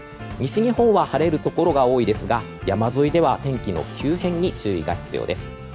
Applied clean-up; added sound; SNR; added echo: none; none; none; none.